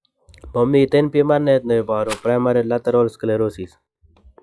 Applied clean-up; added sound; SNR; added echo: classical method log-MMSE.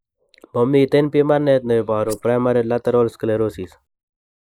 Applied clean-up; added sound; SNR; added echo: neural mask model Resemble Enhance denoiser.